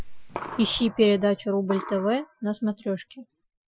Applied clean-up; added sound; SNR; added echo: classical method Wiener filter.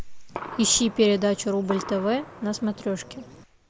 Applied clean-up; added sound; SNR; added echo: none; Gunshot, gunfire; 14 dB; none.